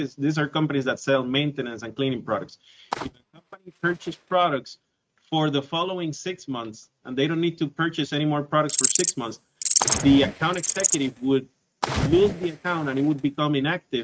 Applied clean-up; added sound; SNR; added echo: neural mask model RNNoise.